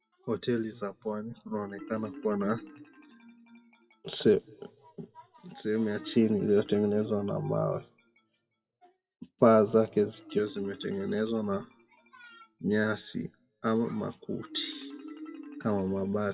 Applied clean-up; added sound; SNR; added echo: classical method WPE with log-MMSE.